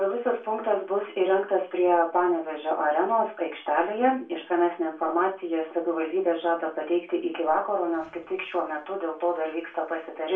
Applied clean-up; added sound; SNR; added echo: none; none; none; reverberation time 0.3 s.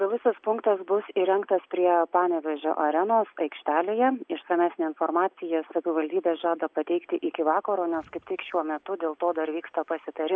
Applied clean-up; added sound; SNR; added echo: none; none; none; none.